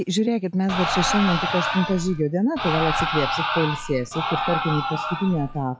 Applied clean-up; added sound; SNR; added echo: classical method log-MMSE.